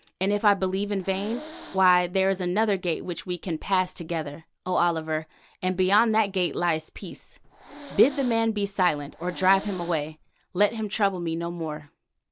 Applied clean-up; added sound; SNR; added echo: none; Hiss; 15 dB; none.